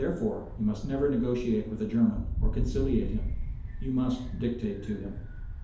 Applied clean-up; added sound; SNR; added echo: none; Wind; 4 dB; reverberation time 2.2 s.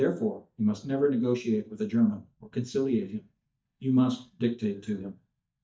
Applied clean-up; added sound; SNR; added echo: neural mask model DeepFilterNet 3.